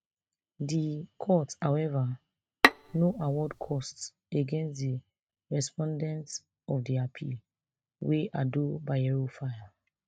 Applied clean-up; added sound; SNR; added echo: neural mask model RNNoise.